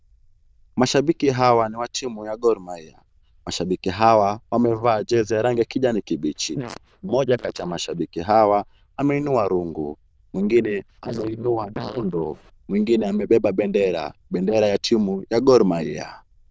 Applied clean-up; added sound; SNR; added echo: neural diffusion model UNIVERSE++.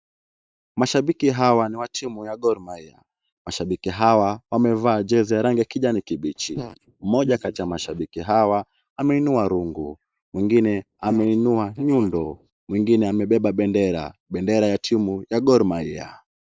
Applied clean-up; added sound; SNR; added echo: neural mask model Resemble Enhance denoiser.